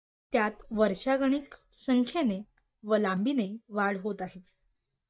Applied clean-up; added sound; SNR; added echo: neural mask model DeepFilterNet 3.